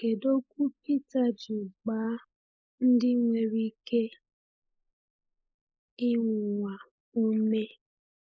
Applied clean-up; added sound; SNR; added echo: neural mask model Resemble Enhance denoiser.